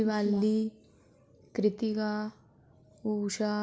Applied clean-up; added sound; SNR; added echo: none; none; none; none.